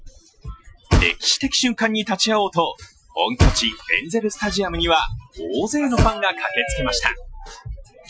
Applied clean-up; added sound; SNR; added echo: classical method Wiener filter.